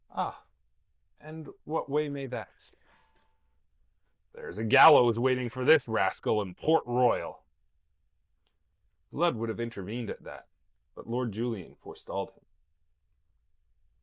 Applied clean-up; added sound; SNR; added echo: neural diffusion model UNIVERSE++.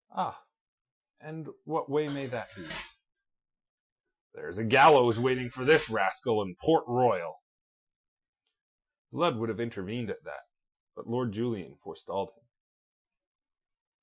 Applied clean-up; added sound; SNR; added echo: classical method Wiener filter.